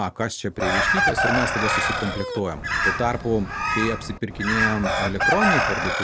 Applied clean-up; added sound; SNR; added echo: none; Chicken, rooster + Bird; -3 dB; none.